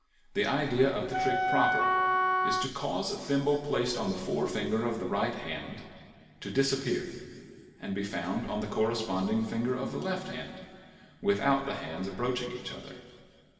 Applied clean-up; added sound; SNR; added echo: none; Wind instrument, woodwind instrument; -4 dB; reverberation time 2.3 s.